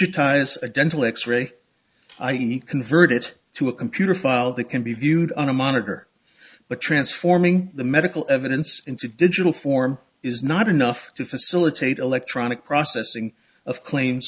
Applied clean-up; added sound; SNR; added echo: none; none; none; none.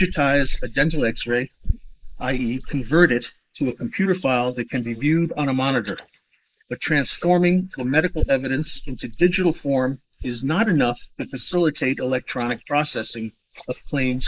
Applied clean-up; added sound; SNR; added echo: neural mask model Resemble Enhance denoiser.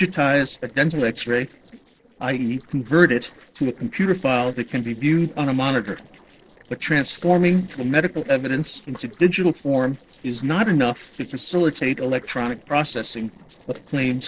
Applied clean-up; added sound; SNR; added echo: neural separator model SepFormer DNS4.